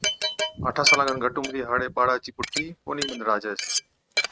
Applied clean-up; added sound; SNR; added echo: neural mask model RNNoise.